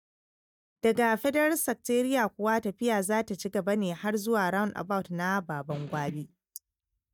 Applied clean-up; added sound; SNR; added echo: neural mask model DeepFilterNet 3.